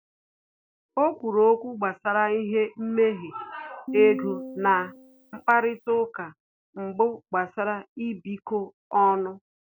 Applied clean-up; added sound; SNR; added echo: none; Piano; 9 dB; none.